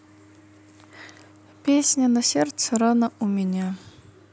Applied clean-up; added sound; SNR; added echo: none; none; none; none.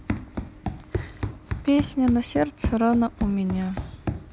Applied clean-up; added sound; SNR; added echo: none; Run; 7 dB; none.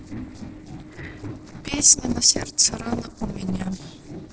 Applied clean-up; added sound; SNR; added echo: neural separator model SepFormer DNS4.